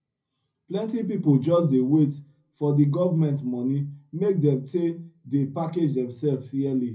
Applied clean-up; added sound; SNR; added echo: none; none; none; reverberation time 0.4 s.